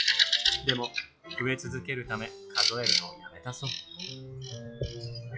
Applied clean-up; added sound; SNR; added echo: classical method log-MMSE.